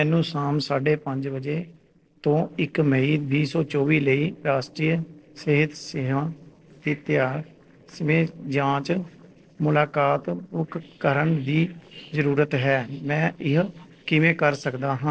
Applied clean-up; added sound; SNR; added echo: neural separator model SepFormer DNS4.